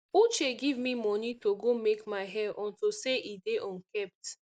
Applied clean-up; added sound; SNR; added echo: neural mask model DeepFilterNet 3.